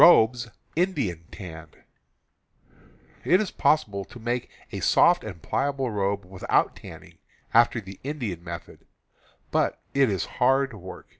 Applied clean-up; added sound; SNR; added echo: none; none; none; none.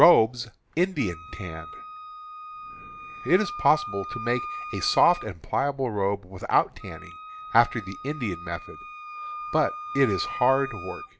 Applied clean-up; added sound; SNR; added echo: none; Wind instrument, woodwind instrument; 12 dB; none.